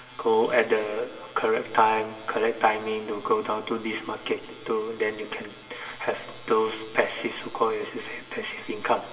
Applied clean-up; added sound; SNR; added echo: none; none; none; reverberation time 2.0 s.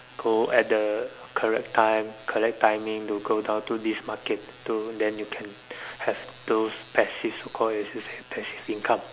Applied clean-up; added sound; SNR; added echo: none; none; none; none.